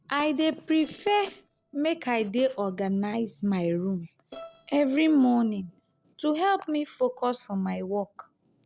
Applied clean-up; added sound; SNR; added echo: neural separator model SepFormer DNS4.